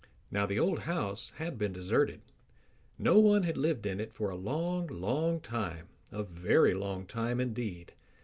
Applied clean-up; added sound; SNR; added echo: none; none; none; none.